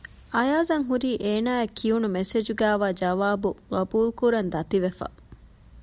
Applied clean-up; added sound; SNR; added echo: none; none; none; none.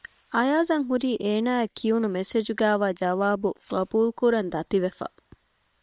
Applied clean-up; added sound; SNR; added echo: neural separator model SepFormer WHAM!.